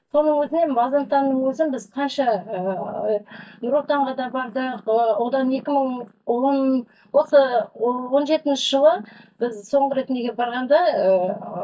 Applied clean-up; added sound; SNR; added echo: neural mask model DeepFilterNet 3.